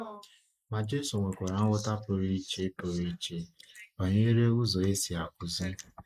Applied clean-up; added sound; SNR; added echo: neural mask model Resemble Enhance denoiser.